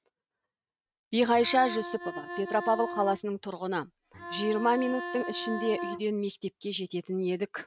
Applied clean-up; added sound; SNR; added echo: neural mask model RNNoise.